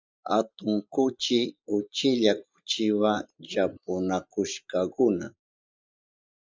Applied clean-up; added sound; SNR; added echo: neural mask model Resemble Enhance denoiser.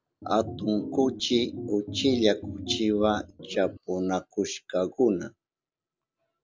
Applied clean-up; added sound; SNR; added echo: none; Organ; 10 dB; none.